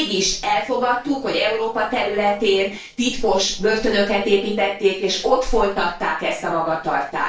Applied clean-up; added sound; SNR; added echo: neural separator model SepFormer DNS4.